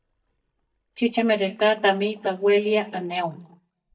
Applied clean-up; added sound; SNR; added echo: neural mask model DeepFilterNet 3.